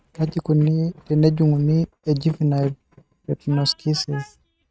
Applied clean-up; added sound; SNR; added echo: neural mask model RNNoise.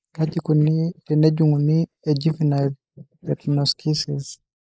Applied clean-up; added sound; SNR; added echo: neural mask model Resemble Enhance denoiser.